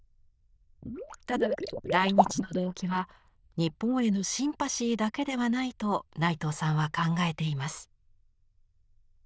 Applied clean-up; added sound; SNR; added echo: neural diffusion model UNIVERSE++.